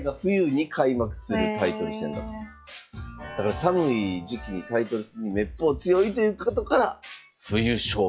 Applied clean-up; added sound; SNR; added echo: classical method log-MMSE.